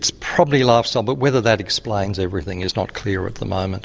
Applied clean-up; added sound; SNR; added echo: none; none; none; none.